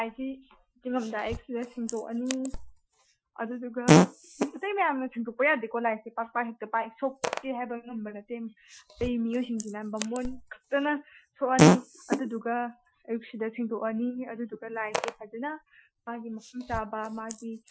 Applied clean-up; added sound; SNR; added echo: classical method Wiener filter.